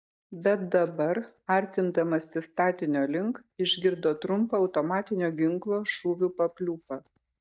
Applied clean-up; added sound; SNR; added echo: neural mask model DeepFilterNet 3.